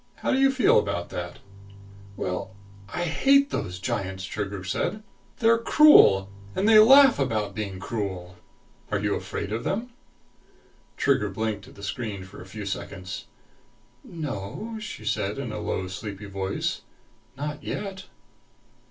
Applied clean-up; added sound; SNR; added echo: none; Bowed string instrument; 19 dB; reverberation time 0.2 s.